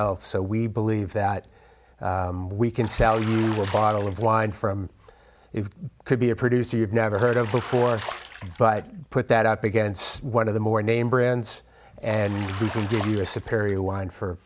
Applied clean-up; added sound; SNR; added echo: none; Bathtub (filling or washing); 14 dB; none.